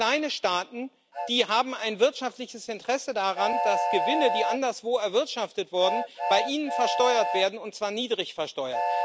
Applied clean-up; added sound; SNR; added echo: none; Train; 4 dB; none.